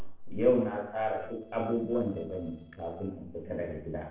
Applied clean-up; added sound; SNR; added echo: neural separator model SepFormer DNS4.